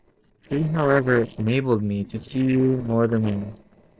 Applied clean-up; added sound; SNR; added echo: neural separator model SepFormer DNS4.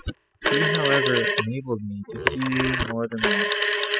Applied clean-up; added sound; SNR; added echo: classical method spectral subtraction.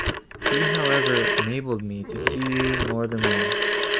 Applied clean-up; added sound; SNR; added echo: none; Telephone; -4 dB; none.